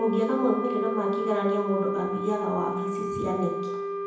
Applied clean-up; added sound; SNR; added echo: none; Wind instrument, woodwind instrument; 3 dB; reverberation time 0.9 s.